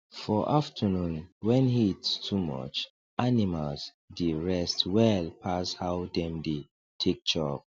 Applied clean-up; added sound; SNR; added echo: none; none; none; none.